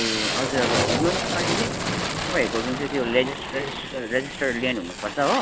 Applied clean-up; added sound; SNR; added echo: none; Thunder / Rain + Fire; 1 dB; none.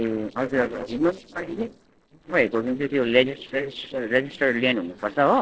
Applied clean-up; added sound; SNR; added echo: neural separator model SepFormer DNS4.